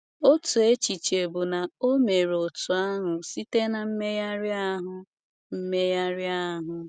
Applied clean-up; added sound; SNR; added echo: none; none; none; none.